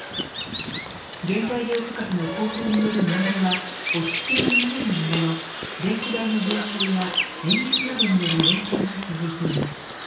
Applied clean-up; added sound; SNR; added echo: none; Bird vocalization, bird call, bird song; 0 dB; reverberation time 0.6 s.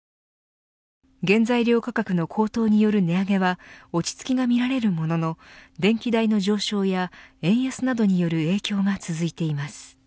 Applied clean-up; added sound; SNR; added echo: none; none; none; none.